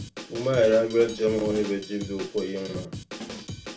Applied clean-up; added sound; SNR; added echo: none; Drum kit; 12 dB; reverberation time 0.3 s.